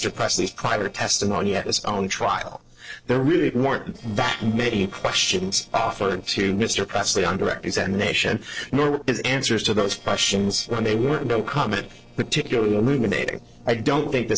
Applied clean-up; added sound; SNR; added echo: neural separator model SepFormer DNS4.